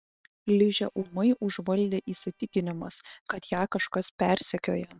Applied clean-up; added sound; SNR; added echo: neural separator model SepFormer WHAM!.